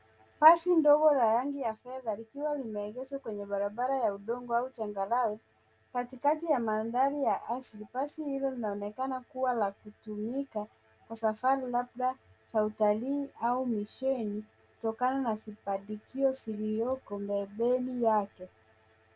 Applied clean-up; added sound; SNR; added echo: none; none; none; none.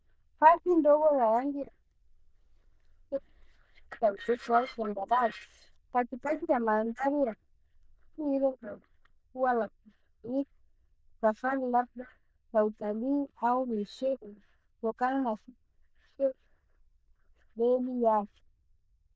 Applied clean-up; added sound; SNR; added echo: neural diffusion model UNIVERSE++.